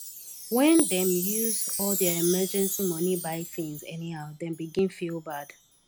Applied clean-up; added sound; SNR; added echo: none; Chime; 5 dB; none.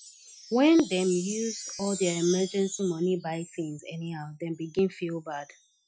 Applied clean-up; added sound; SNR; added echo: classical method Wiener filter.